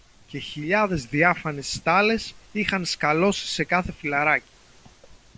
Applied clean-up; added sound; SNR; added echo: none; none; none; none.